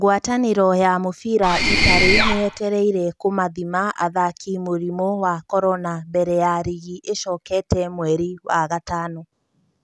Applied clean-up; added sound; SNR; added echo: none; Mechanisms; -4 dB; none.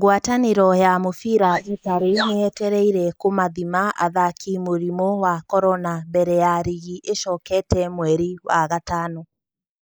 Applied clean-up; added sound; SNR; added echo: neural mask model Resemble Enhance denoiser.